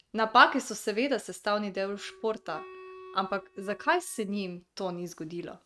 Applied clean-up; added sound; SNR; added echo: neural mask model RNNoise.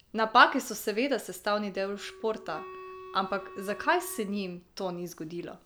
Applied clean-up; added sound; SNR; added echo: none; Wind instrument, woodwind instrument; 16 dB; none.